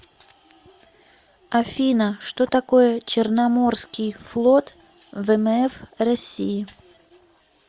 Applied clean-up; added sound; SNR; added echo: none; none; none; none.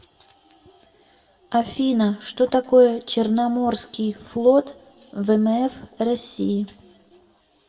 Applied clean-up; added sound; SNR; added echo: none; none; none; reverberation time 0.6 s.